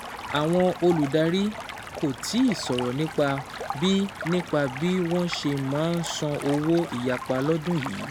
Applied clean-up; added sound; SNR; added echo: none; Stream; 11 dB; none.